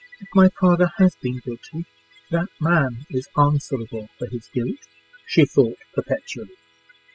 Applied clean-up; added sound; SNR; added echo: classical method spectral subtraction.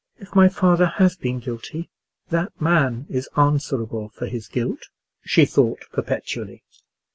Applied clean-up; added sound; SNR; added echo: none; none; none; none.